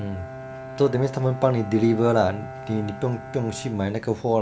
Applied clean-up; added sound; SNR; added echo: none; Bowed string instrument; 14 dB; none.